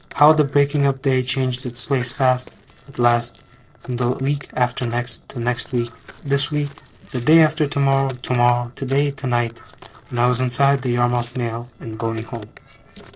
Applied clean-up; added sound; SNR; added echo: neural separator model SepFormer DNS4.